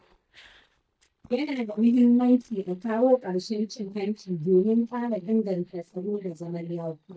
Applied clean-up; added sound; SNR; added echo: neural mask model DeepFilterNet 3.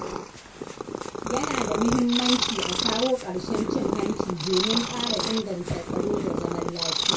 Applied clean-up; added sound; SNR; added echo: none; Purr; 0 dB; reverberation time 0.2 s.